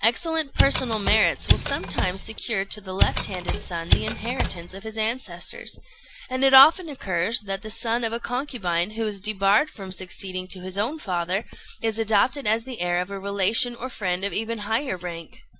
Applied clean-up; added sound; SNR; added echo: none; Mechanisms; -1 dB; none.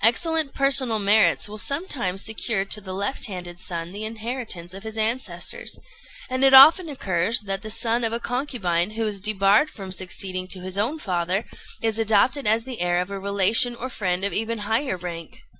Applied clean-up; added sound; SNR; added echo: none; none; none; none.